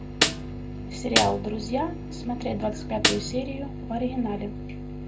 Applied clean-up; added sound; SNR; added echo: none; Snare drum; -1 dB; reverberation time 0.2 s.